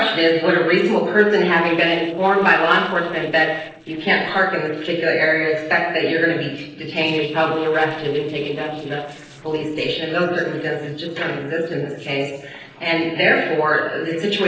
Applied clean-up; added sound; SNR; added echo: neural separator model SepFormer DNS4.